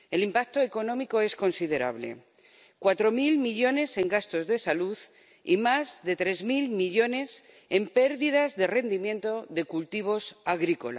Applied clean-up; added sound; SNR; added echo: none; none; none; none.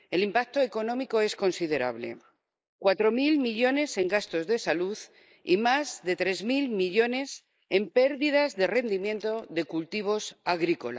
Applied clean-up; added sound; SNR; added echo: neural mask model Resemble Enhance denoiser.